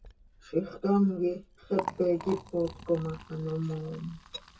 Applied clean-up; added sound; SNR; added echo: none; Liquid; 14 dB; reverberation time 0.2 s.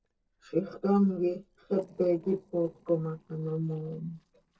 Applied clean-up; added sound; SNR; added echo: neural separator model SepFormer DNS4.